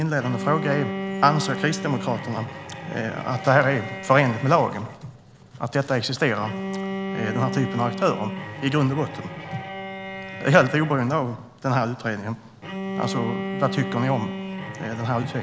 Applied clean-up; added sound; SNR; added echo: none; Bowed string instrument; 8 dB; none.